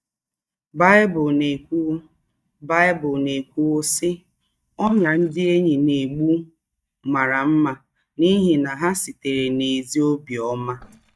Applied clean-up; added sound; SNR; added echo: neural mask model DeepFilterNet 3.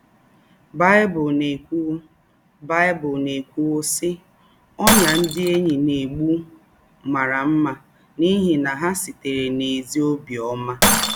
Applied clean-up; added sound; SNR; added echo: none; Shatter; 7 dB; none.